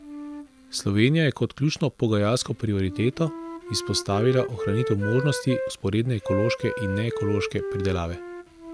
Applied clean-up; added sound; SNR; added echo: none; Wind instrument, woodwind instrument; 8 dB; none.